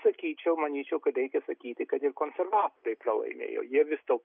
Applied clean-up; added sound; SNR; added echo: none; none; none; none.